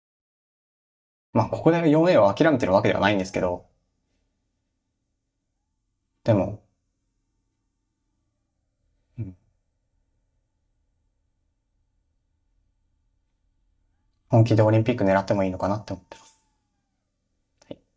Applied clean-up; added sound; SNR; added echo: neural mask model DeepFilterNet 3.